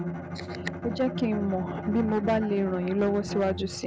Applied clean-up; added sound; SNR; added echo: none; Bowed string instrument; 7 dB; none.